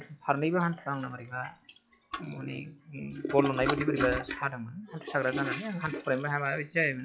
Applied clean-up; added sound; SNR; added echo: classical method log-MMSE.